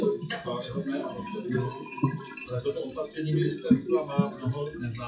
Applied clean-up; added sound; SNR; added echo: classical method WPE with log-MMSE.